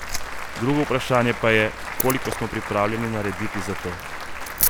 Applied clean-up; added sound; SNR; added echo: none; Applause / Crowd + Liquid; 4 dB; none.